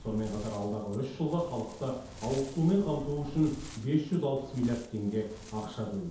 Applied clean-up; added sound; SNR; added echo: none; Wind; 16 dB; reverberation time 0.8 s.